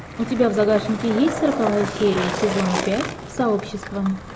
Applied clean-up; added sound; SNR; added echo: none; Skateboard; 7 dB; none.